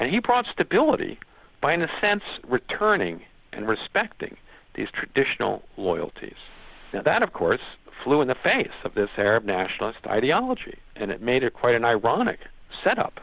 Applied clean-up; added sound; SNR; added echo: none; none; none; none.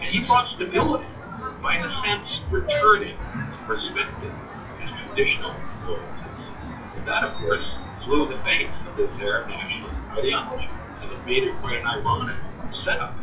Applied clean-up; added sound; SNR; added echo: classical method WPE with log-MMSE.